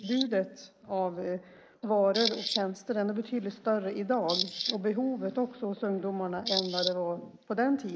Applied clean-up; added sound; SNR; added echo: neural mask model Resemble Enhance denoiser.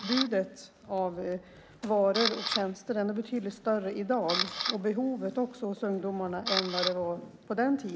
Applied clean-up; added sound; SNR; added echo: none; Camera; 7 dB; none.